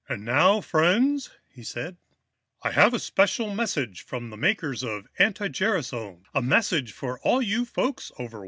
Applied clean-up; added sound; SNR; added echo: none; none; none; none.